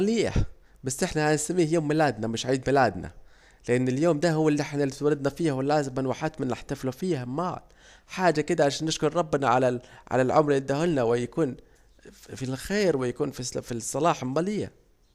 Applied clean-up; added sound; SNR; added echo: none; none; none; none.